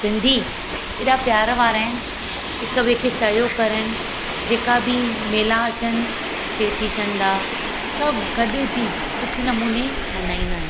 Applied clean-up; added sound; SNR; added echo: none; Subway, metro, underground; 4 dB; none.